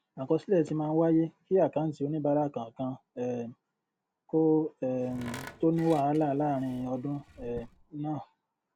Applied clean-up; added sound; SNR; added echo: none; Tools; 18 dB; none.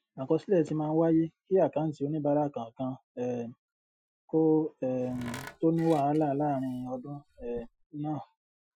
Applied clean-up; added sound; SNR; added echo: classical method Wiener filter.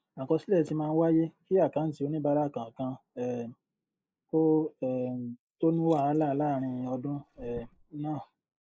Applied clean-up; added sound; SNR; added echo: neural mask model Resemble Enhance denoiser.